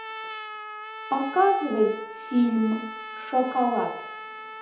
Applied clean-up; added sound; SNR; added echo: none; Trumpet; 11 dB; reverberation time 0.8 s.